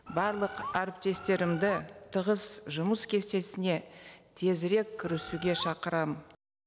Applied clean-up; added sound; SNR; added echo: none; Bird; 10 dB; none.